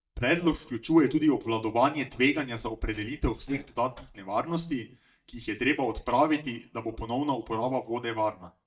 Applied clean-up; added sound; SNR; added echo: neural mask model DeepFilterNet 3.